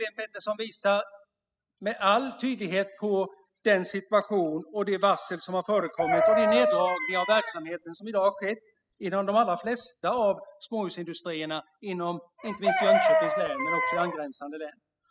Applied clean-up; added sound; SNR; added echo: classical method spectral subtraction.